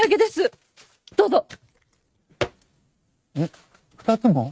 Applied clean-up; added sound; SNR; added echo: neural mask model RNNoise.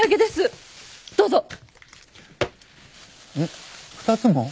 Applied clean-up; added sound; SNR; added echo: none; Shatter; 19 dB; none.